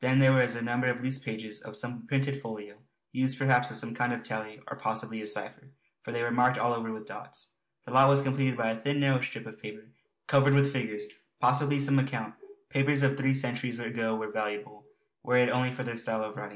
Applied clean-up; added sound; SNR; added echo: none; none; none; none.